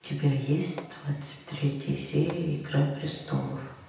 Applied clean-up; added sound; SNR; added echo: none; Hammer; 18 dB; reverberation time 0.9 s.